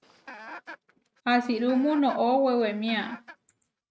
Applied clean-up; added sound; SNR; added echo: neural mask model RNNoise.